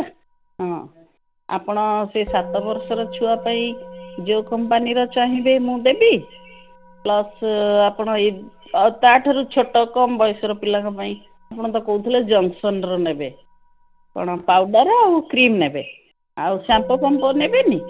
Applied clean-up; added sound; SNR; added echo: none; Musical instrument; 18 dB; none.